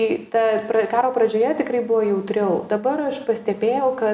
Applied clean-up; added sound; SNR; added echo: none; none; none; none.